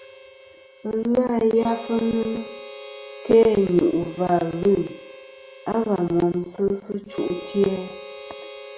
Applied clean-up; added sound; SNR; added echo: none; Harmonica; 17 dB; none.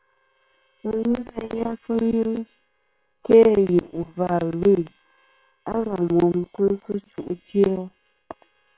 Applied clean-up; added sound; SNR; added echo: neural separator model SepFormer WHAM!.